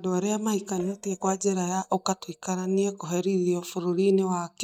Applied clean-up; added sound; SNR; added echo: neural mask model DeepFilterNet 3.